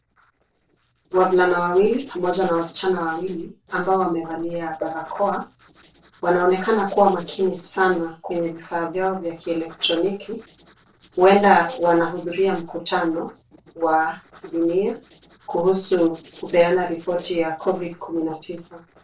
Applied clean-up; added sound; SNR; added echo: neural separator model SepFormer DNS4.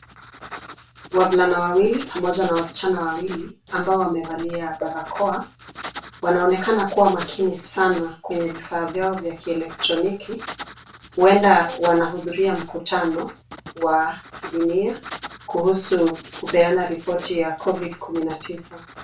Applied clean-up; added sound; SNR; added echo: none; Writing; 17 dB; reverberation time 0.2 s.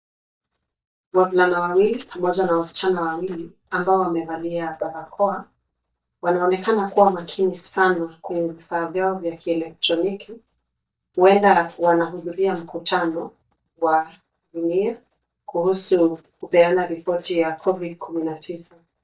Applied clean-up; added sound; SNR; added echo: neural mask model DeepFilterNet 3.